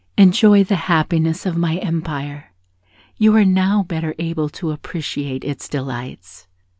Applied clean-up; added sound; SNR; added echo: none; none; none; none.